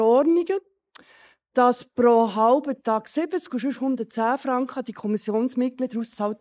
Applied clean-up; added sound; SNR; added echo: neural mask model Resemble Enhance denoiser.